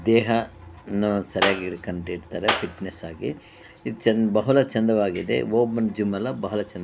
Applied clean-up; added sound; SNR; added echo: none; Clapping; 6 dB; none.